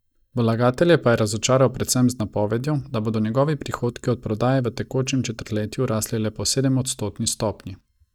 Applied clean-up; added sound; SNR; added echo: neural mask model DeepFilterNet 3.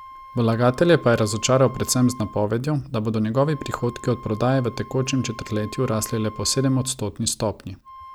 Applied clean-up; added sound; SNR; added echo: none; Wind instrument, woodwind instrument; 19 dB; none.